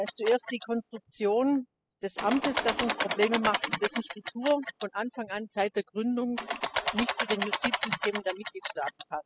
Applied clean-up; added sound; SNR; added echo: classical method spectral subtraction.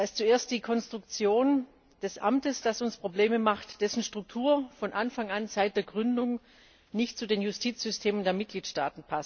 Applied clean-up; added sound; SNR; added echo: none; none; none; none.